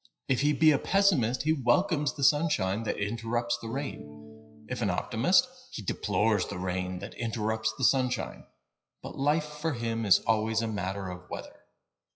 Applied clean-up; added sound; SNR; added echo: classical method WPE with log-MMSE.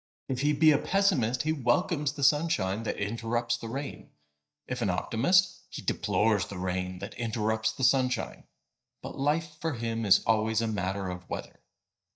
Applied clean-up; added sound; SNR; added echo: neural mask model DeepFilterNet 3.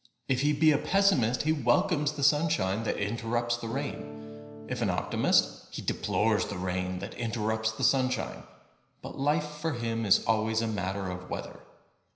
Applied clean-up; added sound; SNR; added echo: none; Electric guitar / Strum; 11 dB; reverberation time 0.9 s.